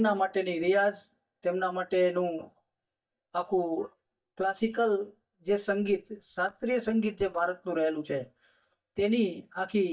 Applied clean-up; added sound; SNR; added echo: neural mask model DeepFilterNet 3.